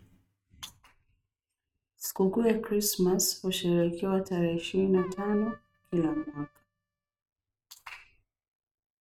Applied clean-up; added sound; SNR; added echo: neural mask model RNNoise.